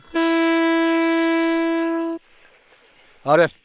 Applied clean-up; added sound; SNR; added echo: neural separator model SepFormer WHAM!.